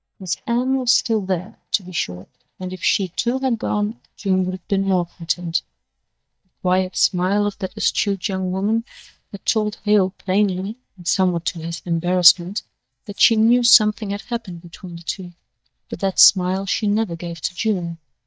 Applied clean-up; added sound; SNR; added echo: neural mask model DeepFilterNet 3.